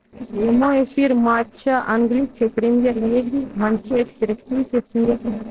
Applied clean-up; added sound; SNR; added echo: neural separator model SepFormer DNS4.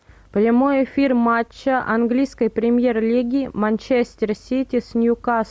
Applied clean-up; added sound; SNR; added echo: none; none; none; none.